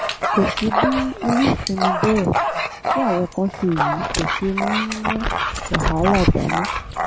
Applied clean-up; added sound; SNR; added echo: none; Dog; 0 dB; none.